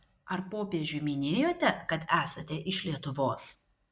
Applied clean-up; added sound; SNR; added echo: none; none; none; none.